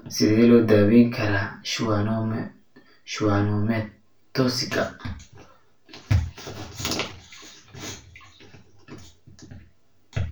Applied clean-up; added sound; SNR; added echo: none; none; none; reverberation time 0.3 s.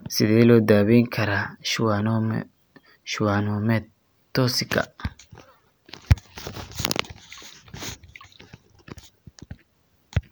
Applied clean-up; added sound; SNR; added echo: none; none; none; none.